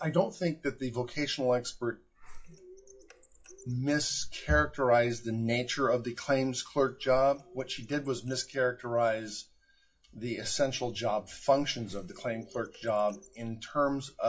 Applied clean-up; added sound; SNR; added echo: classical method WPE with log-MMSE.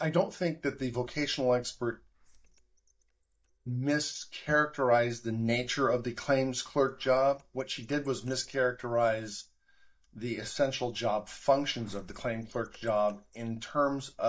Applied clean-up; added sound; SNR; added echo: neural mask model DeepFilterNet 3.